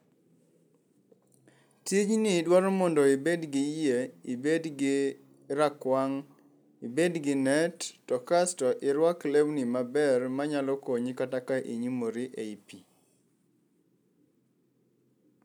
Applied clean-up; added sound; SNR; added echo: none; none; none; none.